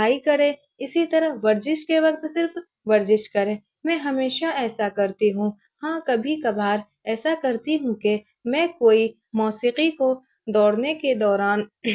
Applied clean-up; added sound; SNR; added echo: none; none; none; none.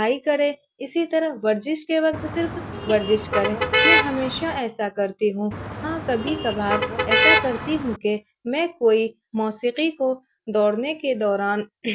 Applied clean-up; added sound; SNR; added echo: none; Motor vehicle (road); -1 dB; none.